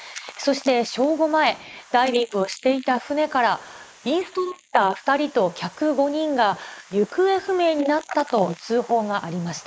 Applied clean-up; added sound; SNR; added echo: neural mask model Resemble Enhance denoiser.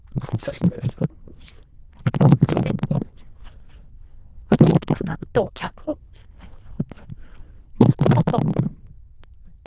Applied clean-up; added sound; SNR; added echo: neural diffusion model UNIVERSE++.